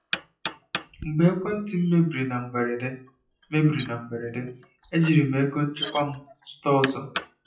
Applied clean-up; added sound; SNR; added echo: classical method WPE with log-MMSE.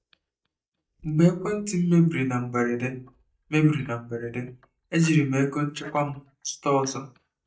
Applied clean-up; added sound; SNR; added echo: neural mask model DeepFilterNet 3.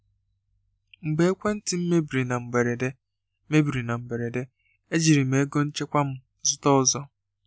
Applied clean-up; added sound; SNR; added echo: none; none; none; none.